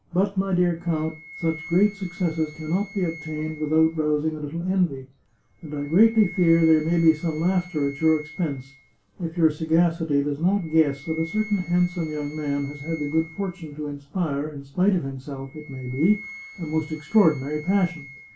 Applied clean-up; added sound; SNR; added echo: none; Wind instrument, woodwind instrument; 20 dB; reverberation time 0.3 s.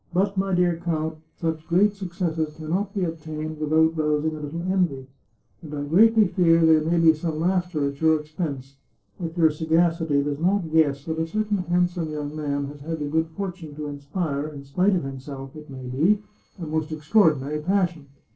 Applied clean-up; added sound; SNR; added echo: neural separator model SepFormer DNS4.